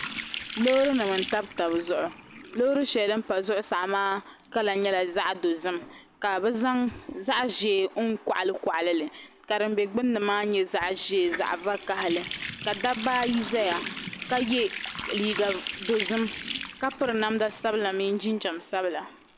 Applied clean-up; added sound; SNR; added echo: none; Water tap, faucet; 11 dB; none.